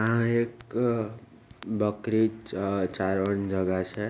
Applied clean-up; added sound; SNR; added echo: none; none; none; none.